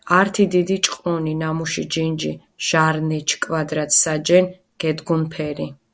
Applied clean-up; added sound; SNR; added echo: none; none; none; none.